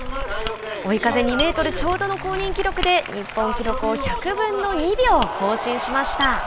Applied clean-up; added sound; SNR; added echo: none; Mechanisms; 7 dB; none.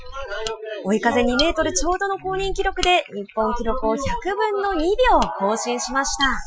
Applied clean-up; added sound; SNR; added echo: classical method Wiener filter.